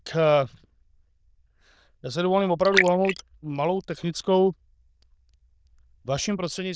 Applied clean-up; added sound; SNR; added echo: neural diffusion model UNIVERSE++.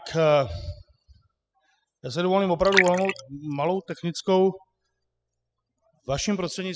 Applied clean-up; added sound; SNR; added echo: classical method spectral subtraction.